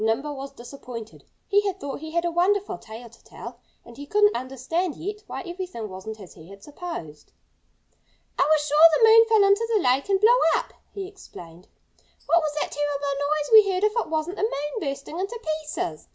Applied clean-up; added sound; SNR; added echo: none; none; none; none.